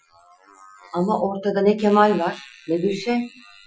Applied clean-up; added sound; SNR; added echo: classical method Wiener filter.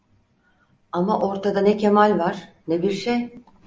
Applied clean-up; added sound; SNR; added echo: none; none; none; none.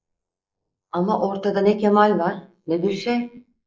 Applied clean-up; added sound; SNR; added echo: neural mask model Resemble Enhance denoiser.